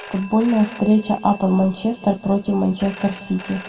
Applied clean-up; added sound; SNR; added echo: none; Telephone; 12 dB; reverberation time 1.5 s.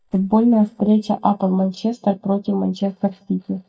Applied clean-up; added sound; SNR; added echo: neural mask model DeepFilterNet 3.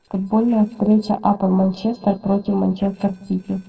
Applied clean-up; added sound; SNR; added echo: neural separator model SepFormer DNS4.